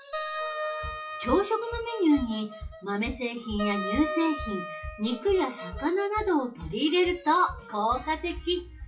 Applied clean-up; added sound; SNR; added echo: classical method WPE with log-MMSE.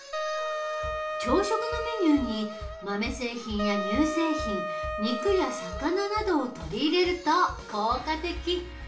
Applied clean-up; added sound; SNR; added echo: none; Wind instrument, woodwind instrument; 5 dB; reverberation time 0.3 s.